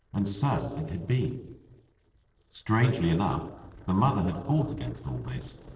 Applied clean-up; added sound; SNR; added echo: neural separator model SepFormer DNS4.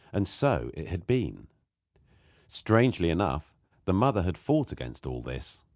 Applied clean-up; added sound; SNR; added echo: none; none; none; none.